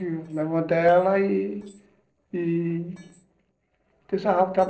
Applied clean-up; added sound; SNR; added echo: neural separator model SepFormer DNS4.